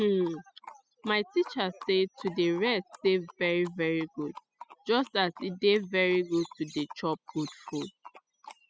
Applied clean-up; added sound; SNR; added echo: classical method spectral subtraction.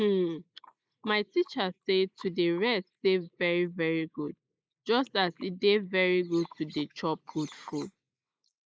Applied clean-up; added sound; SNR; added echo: neural mask model Resemble Enhance denoiser.